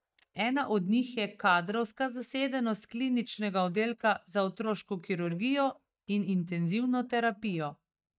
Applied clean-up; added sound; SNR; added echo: neural mask model DeepFilterNet 3.